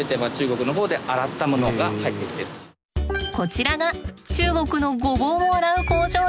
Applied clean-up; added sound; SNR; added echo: none; Hammer; 16 dB; none.